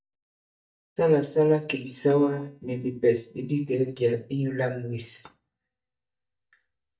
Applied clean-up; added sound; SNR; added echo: neural mask model DeepFilterNet 3.